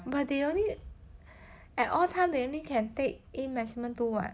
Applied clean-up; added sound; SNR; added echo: none; none; none; none.